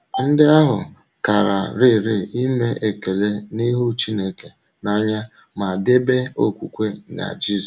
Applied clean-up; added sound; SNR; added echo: none; none; none; none.